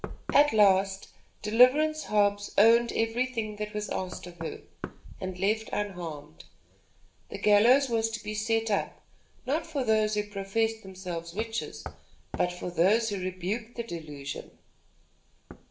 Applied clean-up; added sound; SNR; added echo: none; Knock; 19 dB; reverberation time 0.4 s.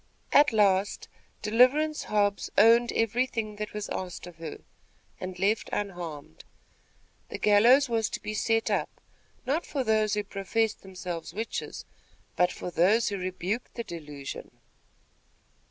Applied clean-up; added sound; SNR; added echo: none; none; none; none.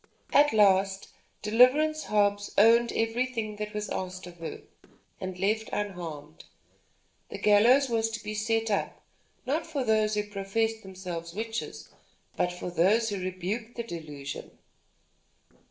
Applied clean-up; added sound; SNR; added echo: neural separator model SepFormer DNS4.